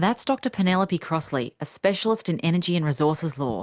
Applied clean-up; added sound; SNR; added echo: none; none; none; none.